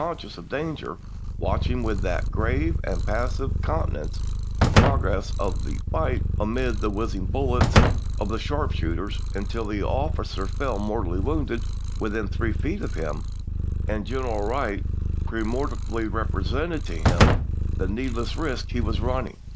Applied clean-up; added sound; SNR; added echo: none; Purr + Slam; -5 dB; none.